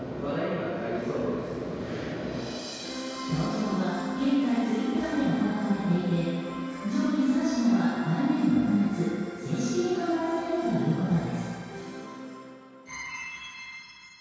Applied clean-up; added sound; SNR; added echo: none; Whoosh, swoosh, swish; 19 dB; reverberation time 2.0 s.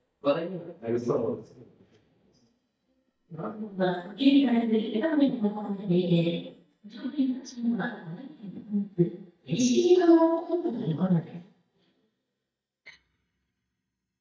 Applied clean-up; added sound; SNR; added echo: neural mask model DeepFilterNet 3.